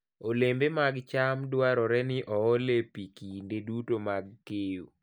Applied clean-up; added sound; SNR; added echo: none; none; none; none.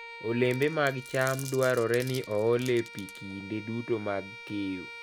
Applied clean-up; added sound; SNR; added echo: none; Bowed string instrument + Glass; 14 dB; none.